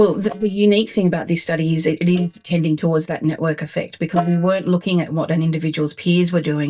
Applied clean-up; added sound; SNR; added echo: neural mask model DeepFilterNet 3.